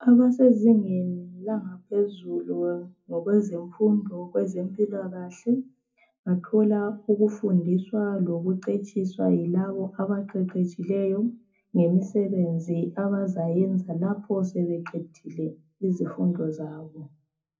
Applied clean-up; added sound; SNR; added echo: none; none; none; reverberation time 0.3 s.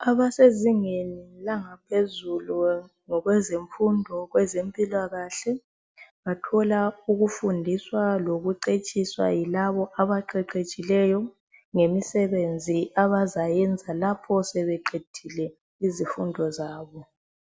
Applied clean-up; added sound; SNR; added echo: none; none; none; none.